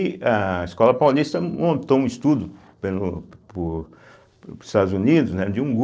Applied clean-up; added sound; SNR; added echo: neural separator model SepFormer DNS4.